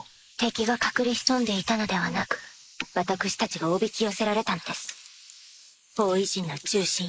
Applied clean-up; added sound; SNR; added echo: neural mask model Resemble Enhance denoiser.